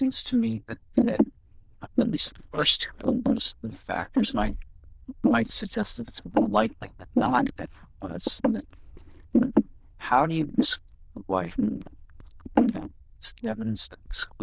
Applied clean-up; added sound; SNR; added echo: neural diffusion model UNIVERSE++.